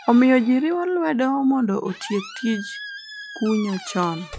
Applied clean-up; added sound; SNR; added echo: classical method log-MMSE.